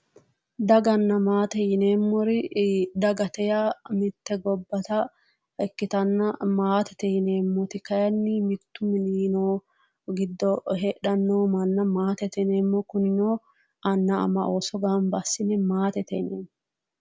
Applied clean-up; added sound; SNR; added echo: none; none; none; none.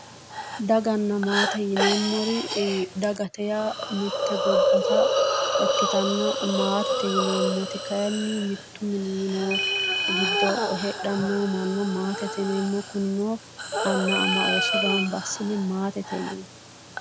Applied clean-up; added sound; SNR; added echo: none; Hiss + Ringtone; 0 dB; none.